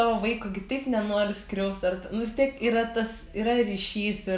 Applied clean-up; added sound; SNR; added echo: none; none; none; none.